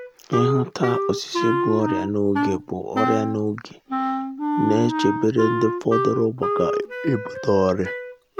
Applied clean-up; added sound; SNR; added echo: none; Wind instrument, woodwind instrument; 2 dB; none.